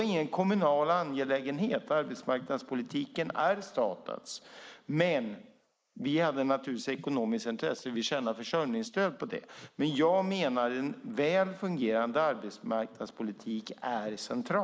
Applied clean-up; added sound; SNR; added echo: neural mask model Resemble Enhance denoiser.